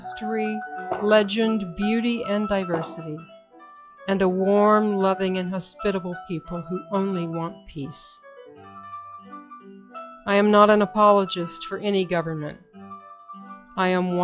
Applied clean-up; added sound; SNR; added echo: classical method log-MMSE.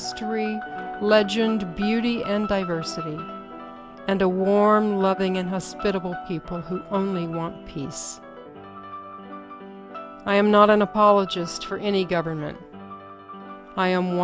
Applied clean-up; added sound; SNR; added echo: none; none; none; none.